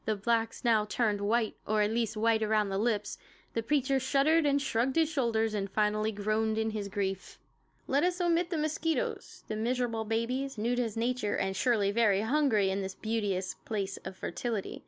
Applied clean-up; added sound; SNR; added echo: none; none; none; none.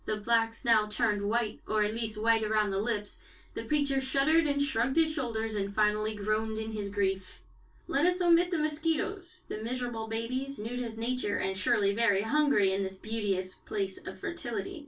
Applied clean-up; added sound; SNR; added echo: none; none; none; reverberation time 0.1 s.